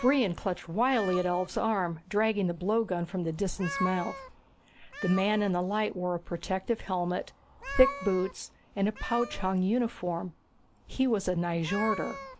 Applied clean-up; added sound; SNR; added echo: none; Meow; 12 dB; none.